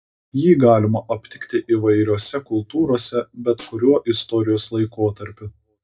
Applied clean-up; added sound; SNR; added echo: neural separator model SepFormer DNS4.